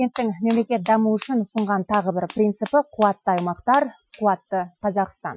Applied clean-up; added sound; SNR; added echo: classical method Wiener filter.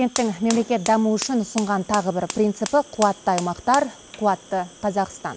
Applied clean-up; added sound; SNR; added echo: none; Fire; 14 dB; none.